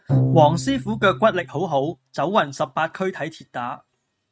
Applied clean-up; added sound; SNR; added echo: neural mask model RNNoise.